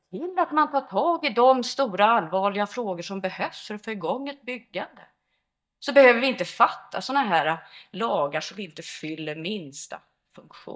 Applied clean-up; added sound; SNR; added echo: neural mask model DeepFilterNet 3.